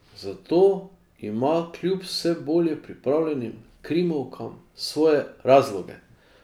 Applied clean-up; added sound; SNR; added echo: none; none; none; none.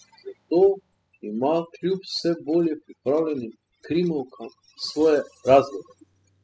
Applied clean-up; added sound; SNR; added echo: classical method spectral subtraction.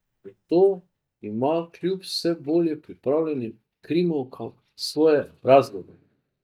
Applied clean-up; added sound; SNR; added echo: neural mask model DeepFilterNet 3.